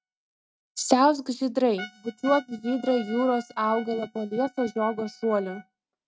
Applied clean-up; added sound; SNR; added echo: neural mask model RNNoise.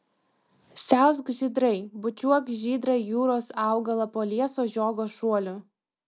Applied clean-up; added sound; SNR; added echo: none; none; none; none.